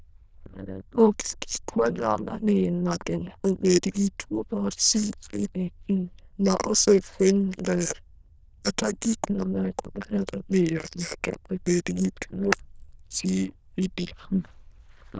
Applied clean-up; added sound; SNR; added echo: neural diffusion model UNIVERSE++.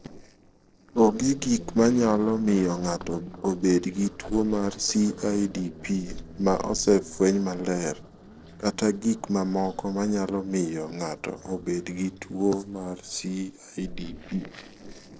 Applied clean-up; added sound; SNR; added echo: neural separator model SepFormer DNS4.